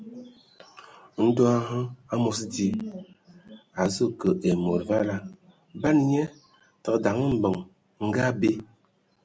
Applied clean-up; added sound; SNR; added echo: none; none; none; none.